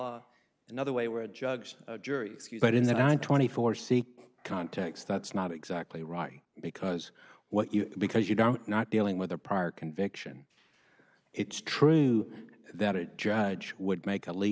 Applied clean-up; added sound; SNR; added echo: none; none; none; none.